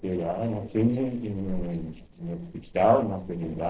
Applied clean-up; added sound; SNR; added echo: neural separator model SepFormer DNS4.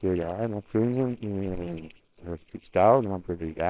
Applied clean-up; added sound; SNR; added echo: neural separator model SepFormer WHAMR!.